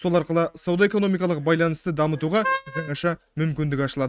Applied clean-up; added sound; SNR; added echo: neural mask model RNNoise.